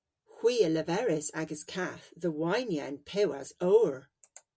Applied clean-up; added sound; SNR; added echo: none; none; none; none.